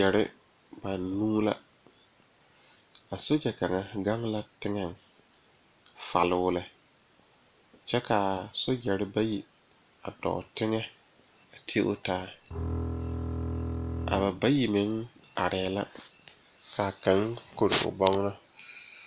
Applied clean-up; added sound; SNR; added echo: none; Bowed string instrument; 3 dB; none.